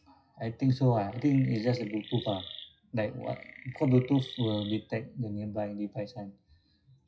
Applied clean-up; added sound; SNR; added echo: classical method WPE with log-MMSE.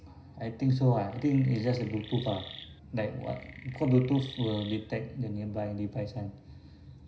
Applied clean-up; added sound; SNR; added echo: none; Chirp, tweet; 17 dB; reverberation time 0.5 s.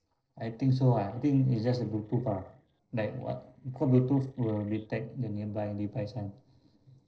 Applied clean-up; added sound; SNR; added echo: neural separator model SepFormer DNS4.